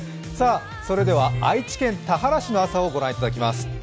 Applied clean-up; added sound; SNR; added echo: none; Electric guitar; 8 dB; none.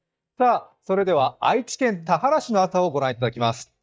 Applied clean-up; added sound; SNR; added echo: neural mask model DeepFilterNet 3.